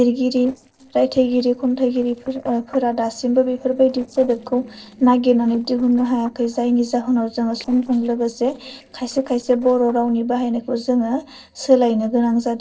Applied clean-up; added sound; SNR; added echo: neural separator model SepFormer DNS4.